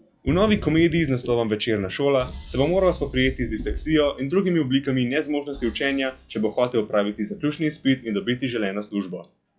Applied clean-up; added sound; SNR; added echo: classical method log-MMSE.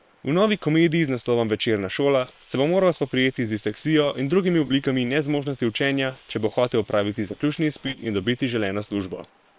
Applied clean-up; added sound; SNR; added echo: neural separator model SepFormer WHAM!.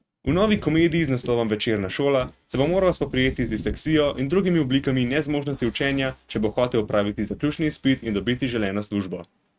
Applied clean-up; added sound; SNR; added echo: neural mask model RNNoise.